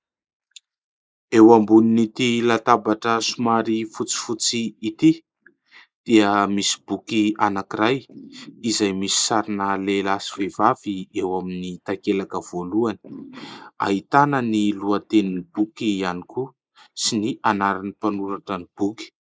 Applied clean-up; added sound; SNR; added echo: neural mask model Resemble Enhance denoiser.